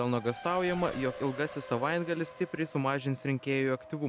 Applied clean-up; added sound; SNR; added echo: none; Race car, auto racing; 14 dB; none.